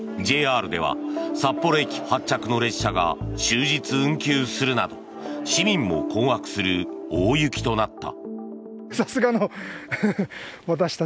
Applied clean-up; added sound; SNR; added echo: none; none; none; none.